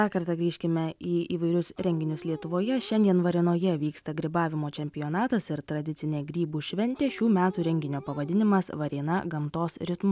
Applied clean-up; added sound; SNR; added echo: none; Dog; 19 dB; none.